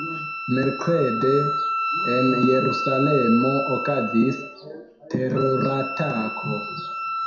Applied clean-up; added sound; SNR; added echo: none; Wind instrument, woodwind instrument; 4 dB; reverberation time 0.6 s.